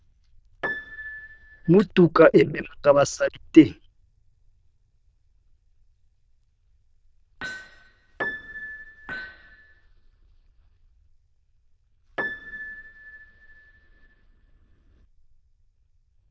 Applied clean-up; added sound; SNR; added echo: neural diffusion model UNIVERSE++.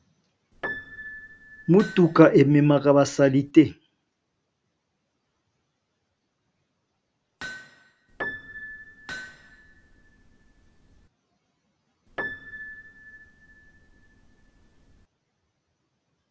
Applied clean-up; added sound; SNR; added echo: none; Hammer + Piano; 15 dB; none.